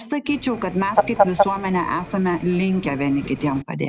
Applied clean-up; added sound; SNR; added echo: none; Fowl; 3 dB; none.